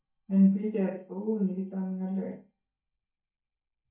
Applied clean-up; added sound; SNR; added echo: neural mask model DeepFilterNet 3.